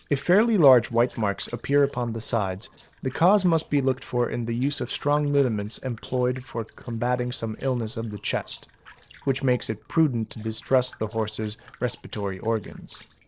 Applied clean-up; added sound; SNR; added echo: neural separator model SepFormer DNS4.